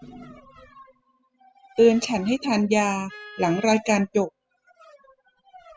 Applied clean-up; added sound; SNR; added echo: classical method spectral subtraction.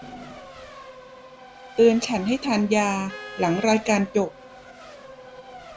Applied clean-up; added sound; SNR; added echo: none; Vehicle horn, car horn, honking + Race car, auto racing; 17 dB; none.